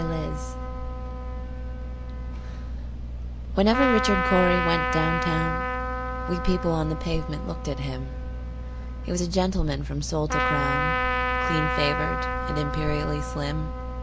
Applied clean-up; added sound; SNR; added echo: none; Trumpet; 3 dB; none.